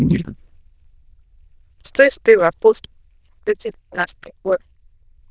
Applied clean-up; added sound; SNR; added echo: neural diffusion model UNIVERSE++.